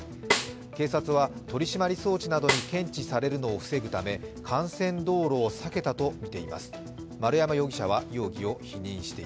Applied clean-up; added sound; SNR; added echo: none; Snare drum; 4 dB; none.